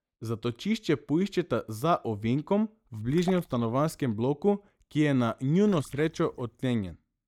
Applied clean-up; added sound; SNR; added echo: neural mask model DeepFilterNet 3.